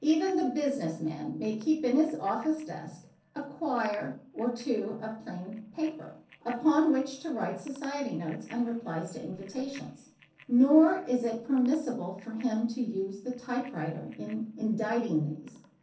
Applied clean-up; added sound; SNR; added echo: neural separator model SepFormer DNS4.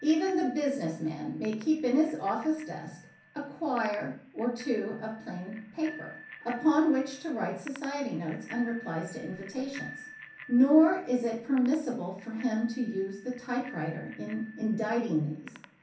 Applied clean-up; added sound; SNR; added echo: none; Bicycle bell; 20 dB; reverberation time 0.6 s.